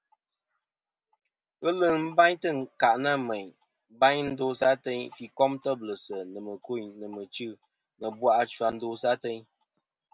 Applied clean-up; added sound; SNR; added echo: none; none; none; none.